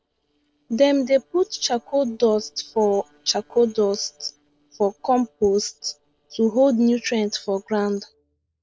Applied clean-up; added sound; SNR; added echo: neural separator model SepFormer DNS4.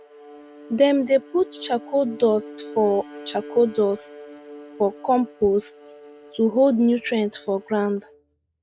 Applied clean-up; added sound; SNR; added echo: none; Bowed string instrument; 18 dB; none.